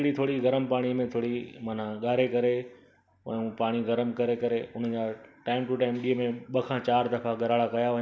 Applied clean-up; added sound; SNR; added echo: none; none; none; none.